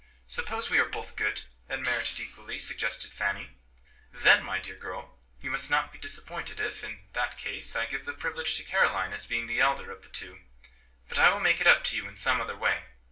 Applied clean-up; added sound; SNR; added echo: none; Hi-hat; 13 dB; reverberation time 0.3 s.